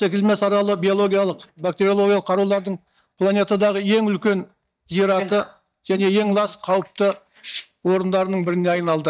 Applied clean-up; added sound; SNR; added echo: neural mask model DeepFilterNet 3.